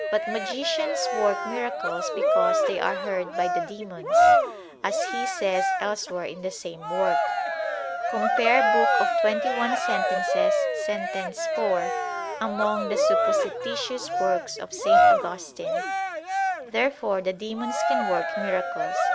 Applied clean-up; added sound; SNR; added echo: none; Cheering; -5 dB; none.